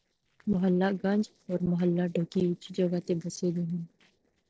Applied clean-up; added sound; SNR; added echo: neural separator model SepFormer DNS4.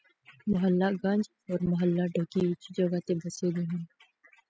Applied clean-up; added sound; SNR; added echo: classical method spectral subtraction.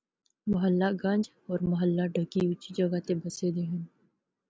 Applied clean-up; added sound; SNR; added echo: none; none; none; none.